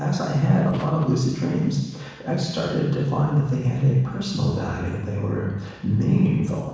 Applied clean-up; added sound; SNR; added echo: neural separator model SepFormer DNS4.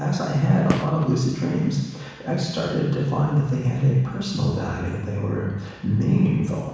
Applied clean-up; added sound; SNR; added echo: none; Gunshot, gunfire; 13 dB; reverberation time 1.1 s.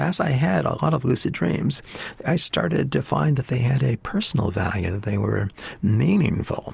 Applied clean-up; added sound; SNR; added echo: none; none; none; none.